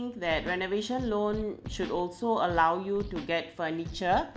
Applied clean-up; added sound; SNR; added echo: none; Scratching (performance technique); 13 dB; none.